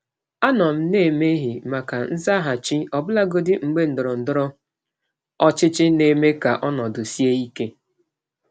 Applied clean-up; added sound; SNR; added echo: none; none; none; none.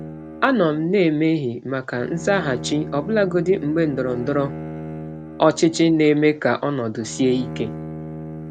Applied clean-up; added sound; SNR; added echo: none; Bowed string instrument; 12 dB; none.